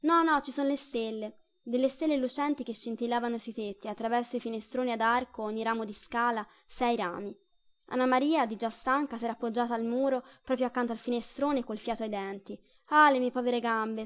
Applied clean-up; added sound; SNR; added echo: none; none; none; none.